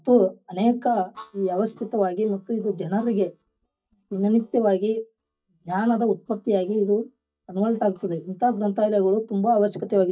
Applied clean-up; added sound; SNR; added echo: neural mask model DeepFilterNet 3.